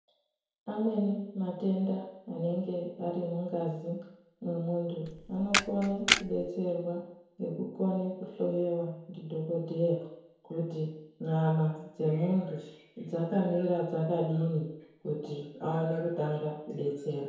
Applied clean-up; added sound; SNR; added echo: none; Camera; -1 dB; reverberation time 0.9 s.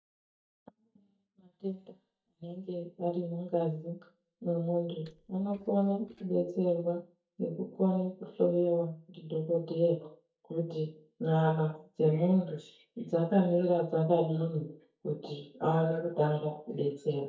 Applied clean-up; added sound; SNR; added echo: neural mask model DeepFilterNet 3.